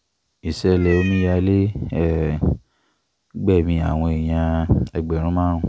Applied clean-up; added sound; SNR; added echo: none; Meow; 15 dB; none.